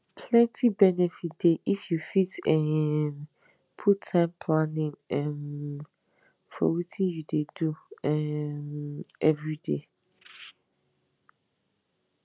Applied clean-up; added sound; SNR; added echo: none; none; none; none.